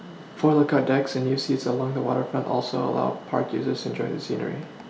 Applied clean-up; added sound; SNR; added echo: none; none; none; none.